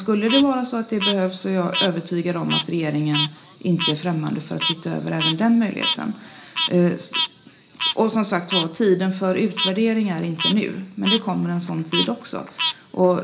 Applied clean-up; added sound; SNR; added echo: none; Frog; 6 dB; reverberation time 0.4 s.